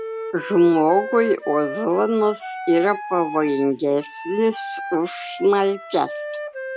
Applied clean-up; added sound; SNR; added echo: none; Wind instrument, woodwind instrument; 11 dB; none.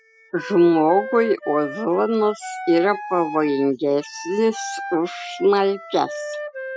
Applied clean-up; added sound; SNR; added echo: classical method spectral subtraction.